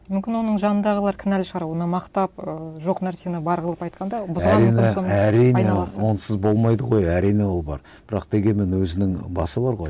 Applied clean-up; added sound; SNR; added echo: none; none; none; none.